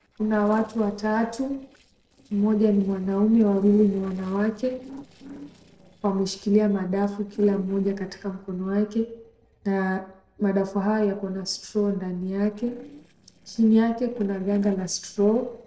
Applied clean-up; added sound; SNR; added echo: neural separator model SepFormer DNS4.